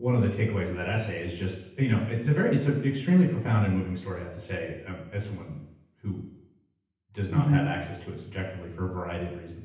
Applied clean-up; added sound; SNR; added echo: none; none; none; reverberation time 0.9 s.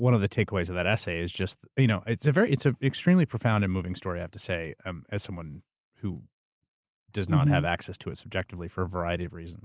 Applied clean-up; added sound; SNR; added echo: none; none; none; none.